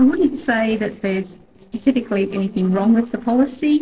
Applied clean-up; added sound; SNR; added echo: neural separator model SepFormer DNS4.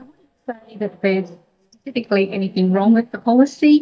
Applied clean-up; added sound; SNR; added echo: neural mask model DeepFilterNet 3.